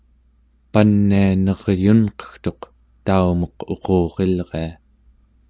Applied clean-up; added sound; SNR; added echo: none; none; none; none.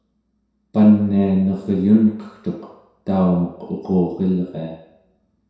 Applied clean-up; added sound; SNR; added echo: none; none; none; reverberation time 0.7 s.